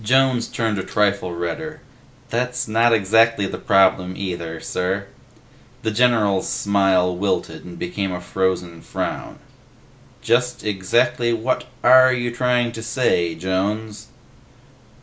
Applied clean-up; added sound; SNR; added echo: none; none; none; none.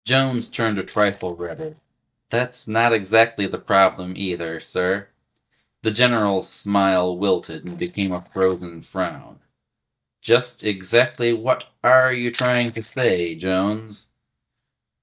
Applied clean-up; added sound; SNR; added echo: neural mask model DeepFilterNet 3.